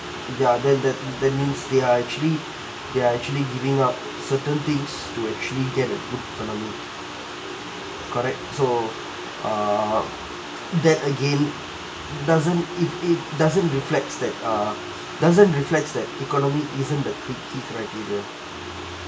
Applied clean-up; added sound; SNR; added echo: none; none; none; none.